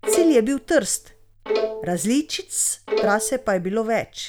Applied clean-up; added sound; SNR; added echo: none; Bowed string instrument; 6 dB; none.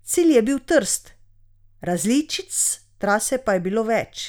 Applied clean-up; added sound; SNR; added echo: none; none; none; none.